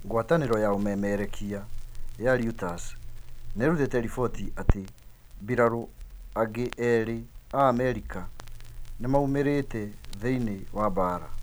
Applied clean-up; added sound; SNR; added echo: none; Crackle; 6 dB; none.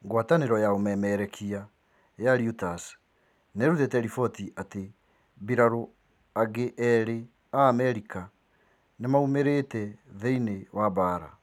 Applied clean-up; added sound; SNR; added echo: none; none; none; none.